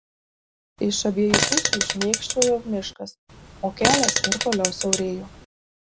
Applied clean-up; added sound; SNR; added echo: none; Fart; -1 dB; none.